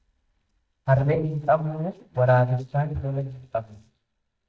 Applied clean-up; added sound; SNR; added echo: neural mask model DeepFilterNet 3.